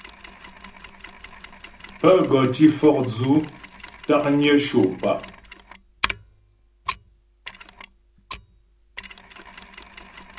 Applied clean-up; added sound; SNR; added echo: none; Mechanisms; 14 dB; reverberation time 0.3 s.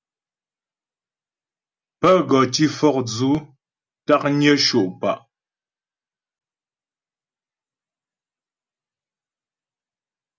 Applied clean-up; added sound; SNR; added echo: none; none; none; none.